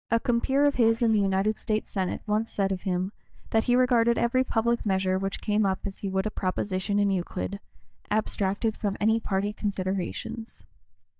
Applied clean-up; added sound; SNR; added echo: neural mask model DeepFilterNet 3.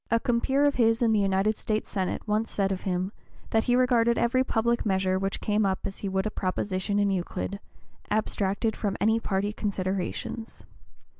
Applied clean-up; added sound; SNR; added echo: none; none; none; none.